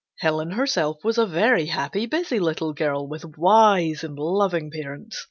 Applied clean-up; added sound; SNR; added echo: none; none; none; none.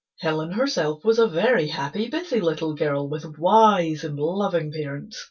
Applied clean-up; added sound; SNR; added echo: none; none; none; reverberation time 0.1 s.